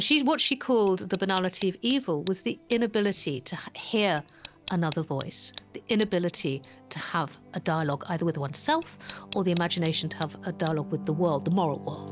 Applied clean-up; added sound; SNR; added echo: none; Tick; 16 dB; none.